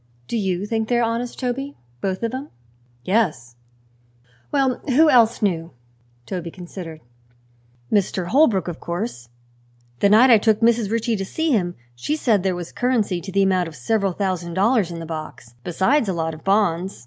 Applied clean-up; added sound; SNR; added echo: none; none; none; none.